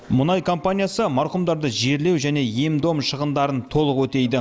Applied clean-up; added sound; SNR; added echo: none; none; none; none.